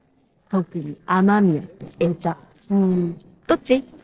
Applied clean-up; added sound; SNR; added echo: neural separator model SepFormer DNS4.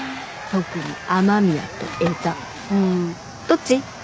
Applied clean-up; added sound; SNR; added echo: none; none; none; none.